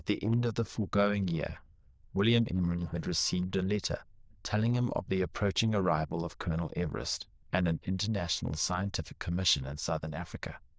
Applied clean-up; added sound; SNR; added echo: neural diffusion model UNIVERSE++.